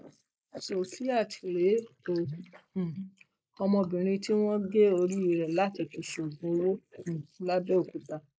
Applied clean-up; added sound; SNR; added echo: neural mask model Resemble Enhance denoiser.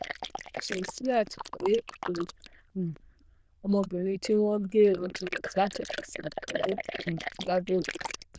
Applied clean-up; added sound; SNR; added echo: neural diffusion model UNIVERSE++.